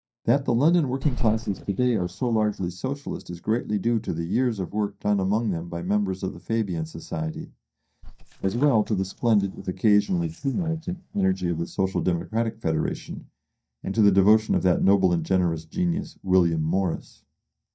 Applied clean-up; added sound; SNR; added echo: neural mask model DeepFilterNet 3.